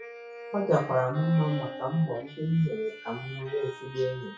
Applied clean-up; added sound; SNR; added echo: classical method WPE with log-MMSE.